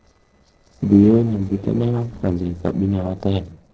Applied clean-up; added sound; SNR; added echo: neural separator model SepFormer DNS4.